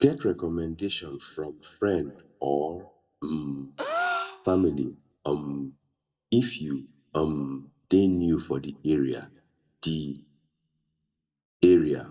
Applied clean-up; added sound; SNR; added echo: neural mask model DeepFilterNet 3.